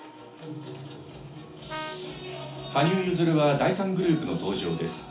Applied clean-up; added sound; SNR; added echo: none; Brass instrument; 12 dB; reverberation time 0.4 s.